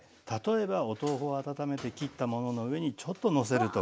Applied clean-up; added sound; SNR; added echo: none; none; none; none.